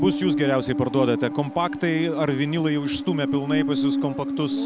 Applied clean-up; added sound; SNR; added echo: none; Musical instrument; 3 dB; none.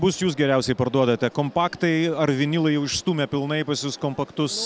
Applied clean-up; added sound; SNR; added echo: none; none; none; none.